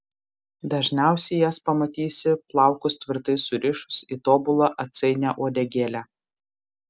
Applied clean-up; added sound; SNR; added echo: none; none; none; none.